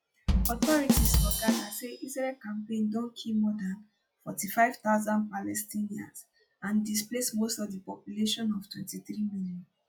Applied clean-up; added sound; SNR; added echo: classical method log-MMSE.